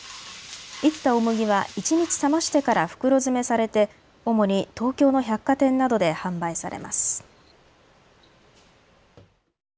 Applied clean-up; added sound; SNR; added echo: none; none; none; none.